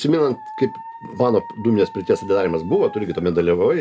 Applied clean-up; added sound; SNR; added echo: none; Dog; 17 dB; none.